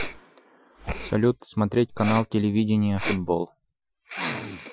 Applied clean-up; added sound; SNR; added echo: classical method Wiener filter.